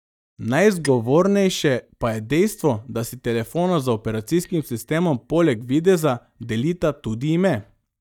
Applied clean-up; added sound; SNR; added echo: neural mask model DeepFilterNet 3.